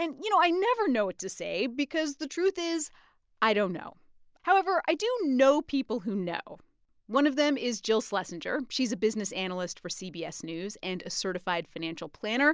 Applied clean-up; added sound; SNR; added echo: none; none; none; none.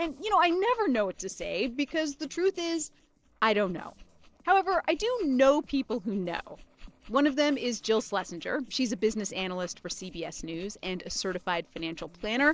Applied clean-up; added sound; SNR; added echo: neural separator model SepFormer DNS4.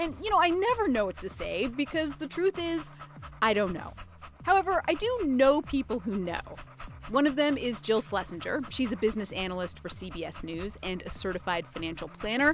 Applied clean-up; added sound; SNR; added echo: none; Dog + Bass guitar; 16 dB; none.